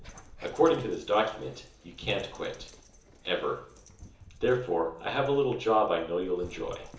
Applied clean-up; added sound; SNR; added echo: none; Dog; 19 dB; reverberation time 0.7 s.